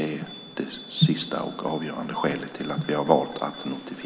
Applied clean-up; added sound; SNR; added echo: none; Bicycle bell; 18 dB; none.